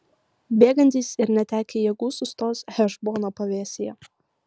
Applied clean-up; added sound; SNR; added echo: none; none; none; none.